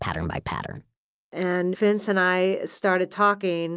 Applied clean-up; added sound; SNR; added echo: none; none; none; none.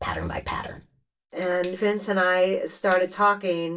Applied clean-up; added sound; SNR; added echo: none; Tambourine; 10 dB; reverberation time 0.2 s.